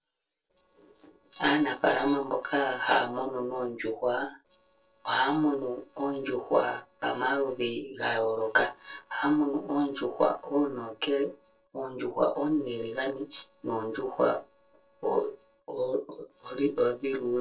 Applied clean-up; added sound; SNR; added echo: neural separator model SepFormer DNS4.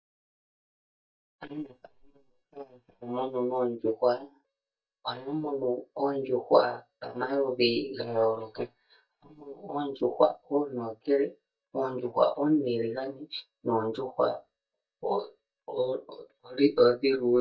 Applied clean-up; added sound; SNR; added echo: neural mask model DeepFilterNet 3.